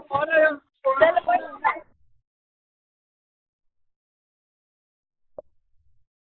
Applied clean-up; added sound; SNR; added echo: neural mask model Resemble Enhance denoiser.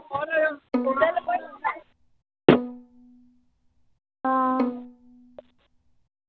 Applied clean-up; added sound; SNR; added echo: none; Bowed string instrument; 6 dB; none.